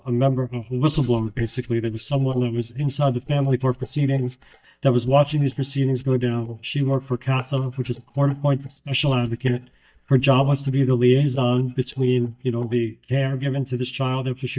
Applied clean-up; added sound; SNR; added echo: neural mask model DeepFilterNet 3.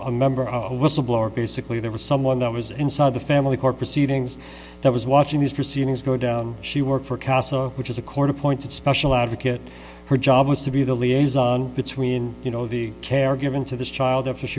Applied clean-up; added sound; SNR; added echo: none; none; none; none.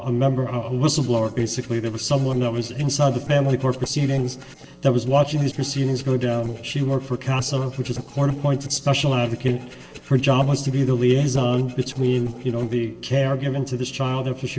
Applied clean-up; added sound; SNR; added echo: neural separator model SepFormer DNS4.